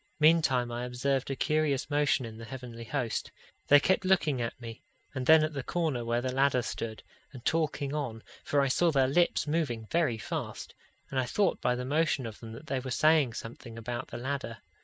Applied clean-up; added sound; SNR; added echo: none; none; none; none.